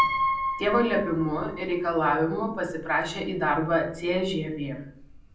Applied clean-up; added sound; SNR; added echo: none; Piano; 6 dB; reverberation time 0.6 s.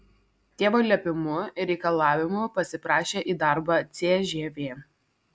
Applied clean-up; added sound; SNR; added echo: none; none; none; none.